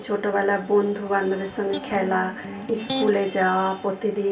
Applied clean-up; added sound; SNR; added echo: none; Electric guitar; 9 dB; reverberation time 0.3 s.